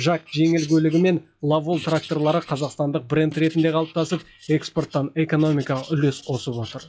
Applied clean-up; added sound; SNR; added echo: classical method log-MMSE.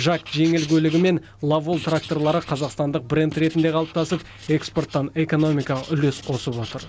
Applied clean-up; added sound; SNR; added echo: none; Writing; 18 dB; none.